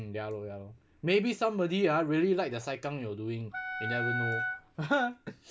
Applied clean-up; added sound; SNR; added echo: none; Wind instrument, woodwind instrument; 5 dB; none.